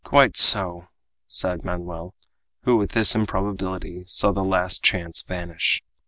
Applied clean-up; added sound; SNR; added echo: none; none; none; none.